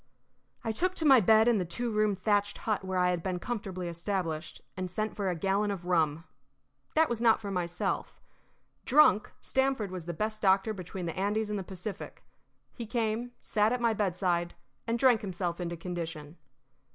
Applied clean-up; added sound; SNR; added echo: none; none; none; none.